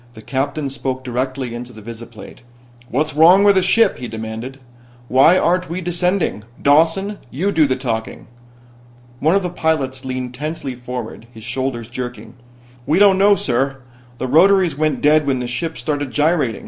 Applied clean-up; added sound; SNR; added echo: none; none; none; none.